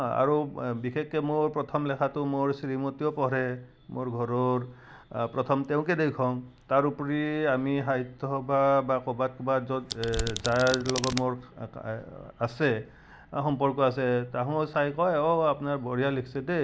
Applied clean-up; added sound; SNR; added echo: none; Domestic sounds, home sounds; 6 dB; none.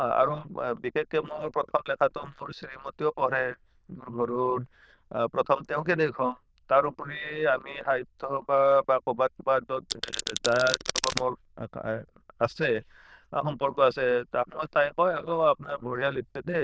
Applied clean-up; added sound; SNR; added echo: neural diffusion model UNIVERSE++.